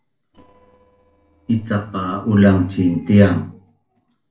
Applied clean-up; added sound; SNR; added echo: neural separator model SepFormer DNS4.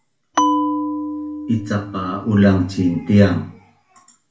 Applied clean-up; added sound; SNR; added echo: none; Bell; 5 dB; reverberation time 0.4 s.